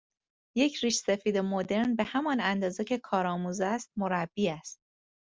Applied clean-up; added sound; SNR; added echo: none; none; none; none.